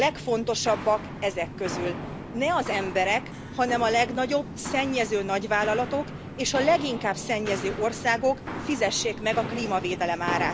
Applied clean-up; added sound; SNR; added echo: none; Walk, footsteps; 9 dB; none.